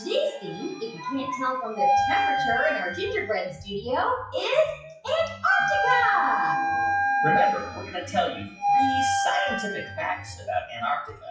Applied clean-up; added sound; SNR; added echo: classical method WPE with log-MMSE.